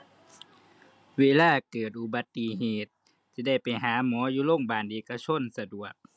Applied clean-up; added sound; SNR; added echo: none; none; none; none.